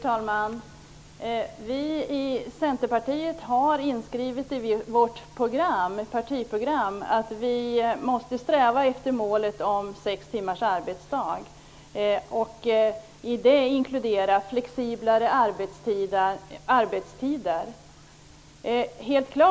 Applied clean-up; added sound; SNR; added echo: none; none; none; none.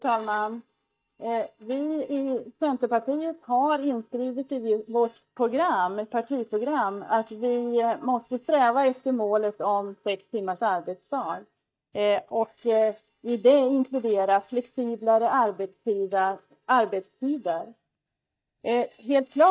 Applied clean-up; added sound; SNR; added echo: neural mask model DeepFilterNet 3.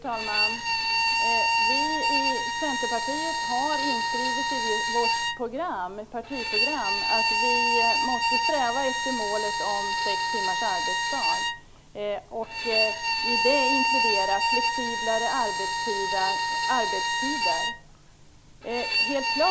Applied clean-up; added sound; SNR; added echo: none; Bowed string instrument; -5 dB; none.